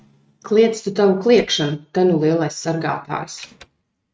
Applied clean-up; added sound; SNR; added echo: neural mask model RNNoise.